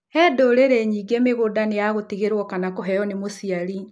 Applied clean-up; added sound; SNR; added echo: none; none; none; none.